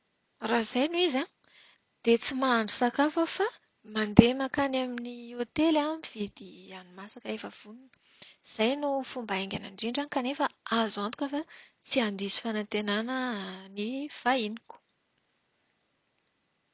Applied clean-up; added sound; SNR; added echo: none; none; none; none.